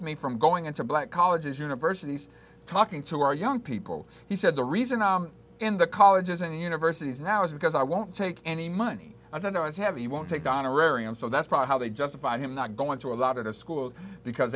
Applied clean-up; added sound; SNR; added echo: none; none; none; none.